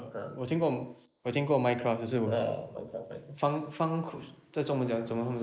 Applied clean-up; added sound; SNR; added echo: neural mask model Resemble Enhance denoiser.